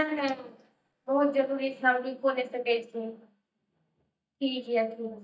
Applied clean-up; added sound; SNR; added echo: neural mask model DeepFilterNet 3.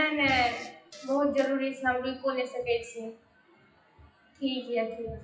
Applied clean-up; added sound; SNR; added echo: classical method WPE with log-MMSE.